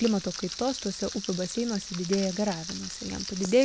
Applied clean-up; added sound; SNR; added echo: none; Frying (food); 10 dB; none.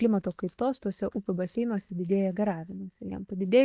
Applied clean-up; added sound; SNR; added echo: neural mask model DeepFilterNet 3.